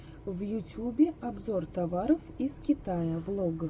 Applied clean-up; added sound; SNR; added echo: none; none; none; none.